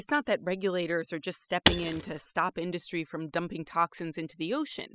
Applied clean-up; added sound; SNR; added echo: classical method spectral subtraction.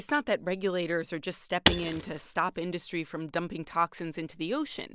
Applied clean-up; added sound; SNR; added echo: none; Shatter / Crushing; 0 dB; none.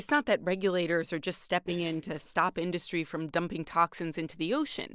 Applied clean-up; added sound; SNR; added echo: neural separator model SepFormer DNS4.